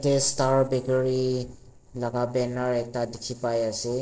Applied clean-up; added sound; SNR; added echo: neural separator model SepFormer DNS4.